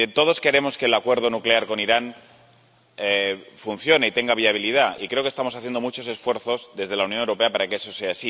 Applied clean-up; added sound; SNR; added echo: none; none; none; none.